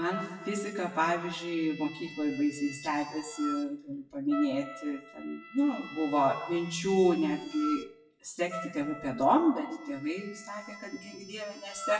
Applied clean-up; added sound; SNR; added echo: classical method WPE with log-MMSE.